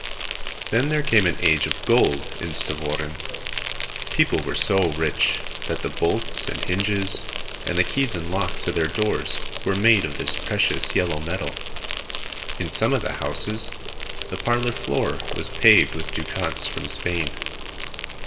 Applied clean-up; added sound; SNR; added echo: none; Insect; 5 dB; reverberation time 1.0 s.